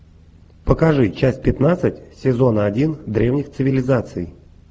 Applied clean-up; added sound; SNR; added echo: none; none; none; none.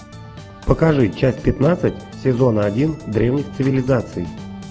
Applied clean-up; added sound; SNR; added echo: none; Organ; 16 dB; none.